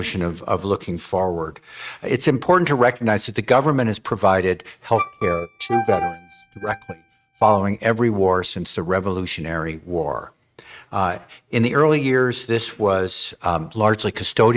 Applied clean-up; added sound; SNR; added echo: neural mask model RNNoise.